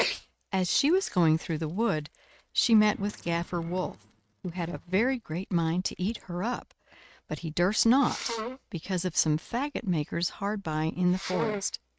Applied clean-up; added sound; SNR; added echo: neural mask model RNNoise.